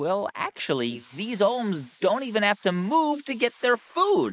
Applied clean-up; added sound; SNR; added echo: neural mask model Resemble Enhance denoiser.